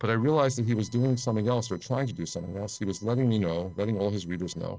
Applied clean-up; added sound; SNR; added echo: neural separator model SepFormer DNS4.